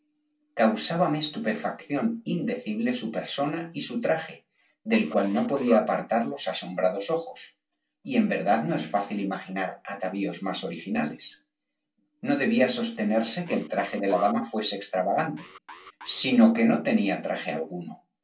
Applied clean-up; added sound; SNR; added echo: neural separator model SepFormer DNS4.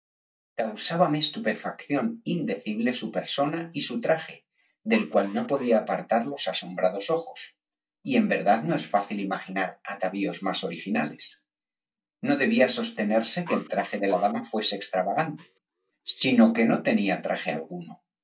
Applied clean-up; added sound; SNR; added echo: neural mask model DeepFilterNet 3.